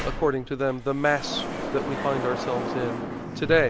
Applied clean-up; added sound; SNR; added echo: none; Sliding door; 6 dB; none.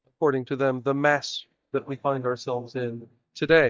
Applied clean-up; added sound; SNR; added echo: neural mask model DeepFilterNet 3.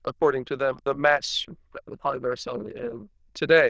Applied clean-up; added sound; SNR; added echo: neural diffusion model UNIVERSE++.